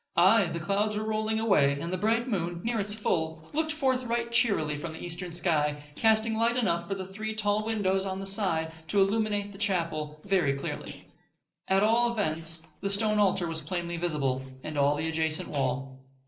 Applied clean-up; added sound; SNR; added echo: neural separator model SepFormer DNS4.